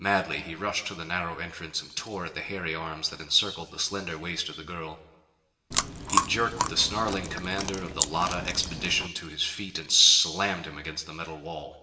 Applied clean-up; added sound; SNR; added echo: none; Chewing, mastication; 2 dB; reverberation time 1.0 s.